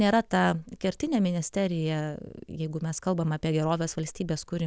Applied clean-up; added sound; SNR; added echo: none; none; none; none.